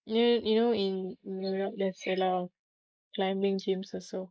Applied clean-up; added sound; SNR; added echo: neural mask model Resemble Enhance denoiser.